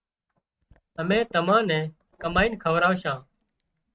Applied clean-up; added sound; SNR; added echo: neural mask model RNNoise.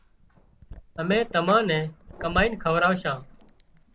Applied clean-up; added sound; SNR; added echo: none; Fire; 14 dB; none.